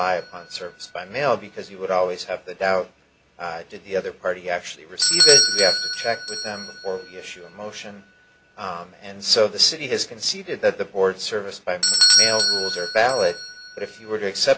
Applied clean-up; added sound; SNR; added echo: none; Bell / Doorbell; 1 dB; none.